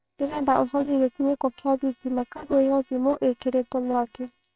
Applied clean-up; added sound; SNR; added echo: neural separator model SepFormer WHAMR!.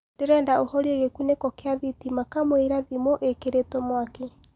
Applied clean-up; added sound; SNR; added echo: none; none; none; none.